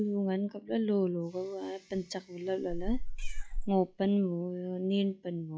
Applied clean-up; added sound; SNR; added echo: classical method log-MMSE.